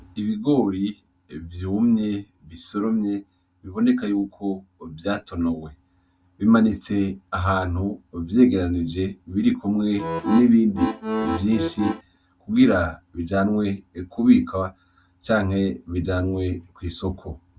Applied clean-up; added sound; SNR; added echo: none; Accordion; 4 dB; none.